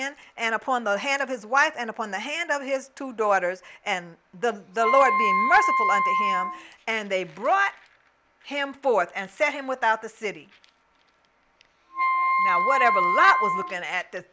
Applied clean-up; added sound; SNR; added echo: none; Wind instrument, woodwind instrument; -2 dB; none.